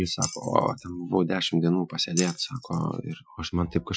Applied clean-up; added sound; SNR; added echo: classical method Wiener filter.